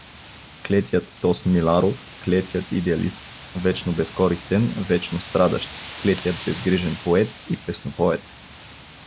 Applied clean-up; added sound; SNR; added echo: none; Wind; 13 dB; none.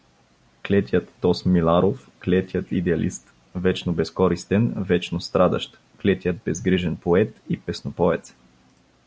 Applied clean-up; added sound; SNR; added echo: none; none; none; none.